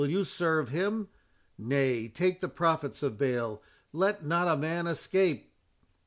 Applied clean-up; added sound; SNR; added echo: none; none; none; none.